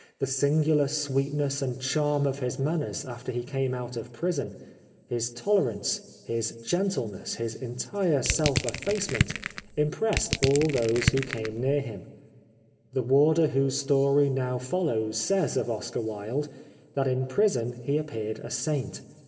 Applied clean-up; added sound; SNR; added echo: none; Crushing; 3 dB; reverberation time 1.8 s.